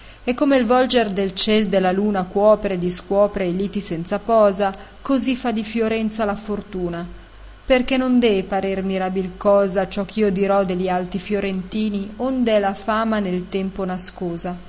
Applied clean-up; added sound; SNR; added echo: none; none; none; none.